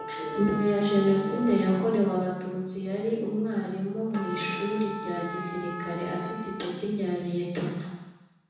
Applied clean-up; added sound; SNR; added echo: none; Trumpet; 12 dB; reverberation time 1.0 s.